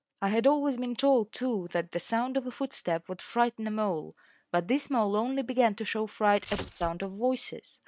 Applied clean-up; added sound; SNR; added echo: neural mask model RNNoise.